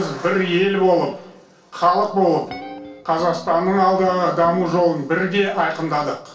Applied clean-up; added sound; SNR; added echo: none; Guitar; 18 dB; reverberation time 0.3 s.